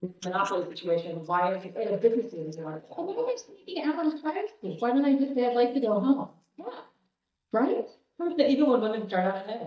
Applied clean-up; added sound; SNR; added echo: neural mask model DeepFilterNet 3.